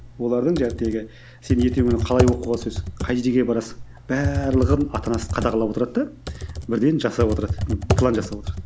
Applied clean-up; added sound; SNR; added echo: none; Computer keyboard; 4 dB; none.